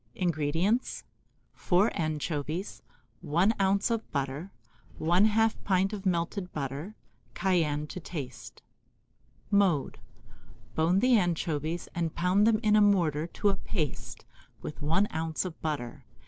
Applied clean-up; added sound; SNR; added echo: none; none; none; none.